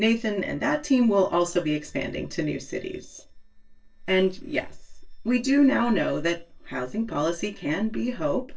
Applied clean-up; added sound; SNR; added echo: neural separator model SepFormer DNS4.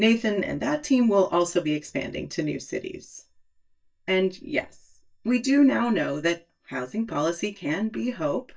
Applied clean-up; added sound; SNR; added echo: neural mask model DeepFilterNet 3.